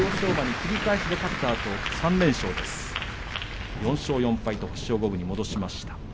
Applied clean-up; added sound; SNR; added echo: none; Thunder; 9 dB; none.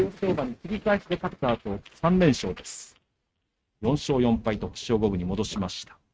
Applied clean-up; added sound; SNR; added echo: neural mask model RNNoise.